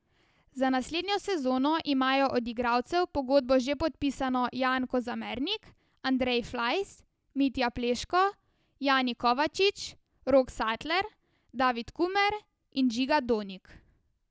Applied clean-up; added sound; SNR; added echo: none; none; none; none.